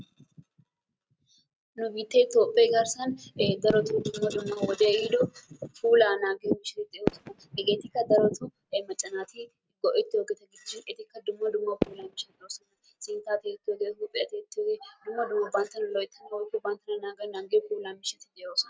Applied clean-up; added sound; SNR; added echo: neural mask model RNNoise.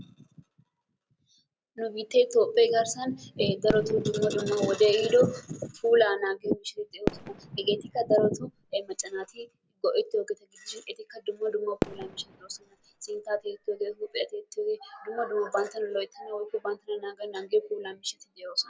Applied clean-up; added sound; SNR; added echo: none; Fireworks; 10 dB; none.